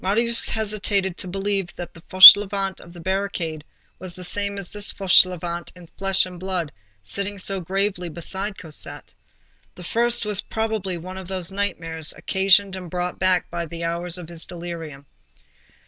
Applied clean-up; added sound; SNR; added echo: none; none; none; none.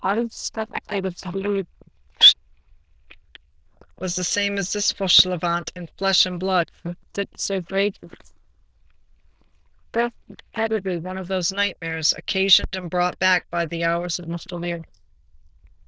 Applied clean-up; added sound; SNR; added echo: neural diffusion model UNIVERSE++.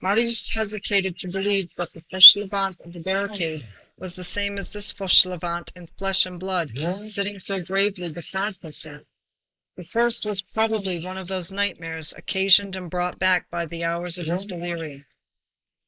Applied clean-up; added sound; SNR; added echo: neural mask model Resemble Enhance denoiser.